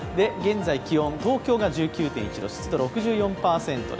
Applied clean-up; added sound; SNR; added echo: none; none; none; none.